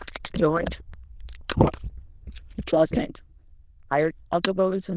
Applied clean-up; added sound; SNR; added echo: neural diffusion model UNIVERSE++.